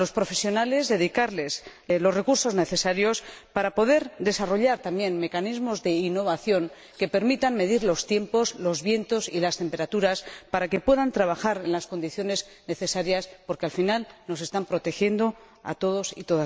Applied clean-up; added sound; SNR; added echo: none; none; none; none.